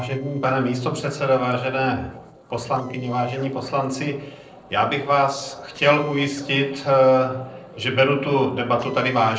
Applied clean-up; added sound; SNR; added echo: neural separator model SepFormer DNS4.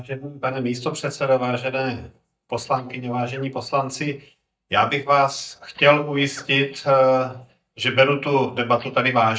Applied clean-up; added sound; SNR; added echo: neural mask model DeepFilterNet 3.